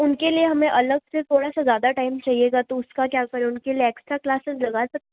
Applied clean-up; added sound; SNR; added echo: none; none; none; none.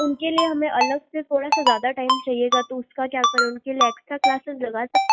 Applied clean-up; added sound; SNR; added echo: classical method log-MMSE.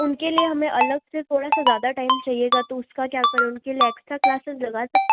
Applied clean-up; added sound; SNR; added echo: none; Ringtone; -1 dB; none.